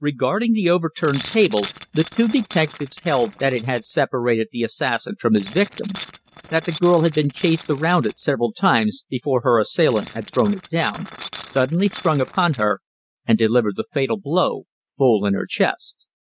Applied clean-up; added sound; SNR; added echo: neural mask model RNNoise.